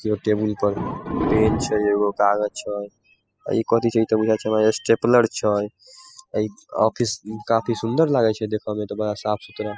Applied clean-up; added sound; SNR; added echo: classical method spectral subtraction.